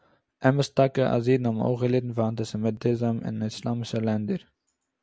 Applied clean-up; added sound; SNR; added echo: none; none; none; none.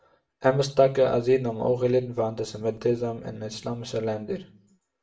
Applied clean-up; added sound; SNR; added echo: none; none; none; reverberation time 0.3 s.